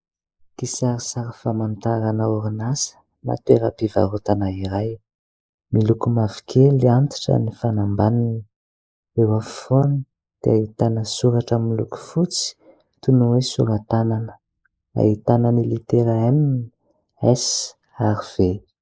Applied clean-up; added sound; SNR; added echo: neural mask model Resemble Enhance denoiser.